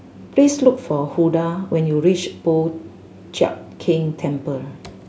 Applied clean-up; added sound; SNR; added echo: none; none; none; none.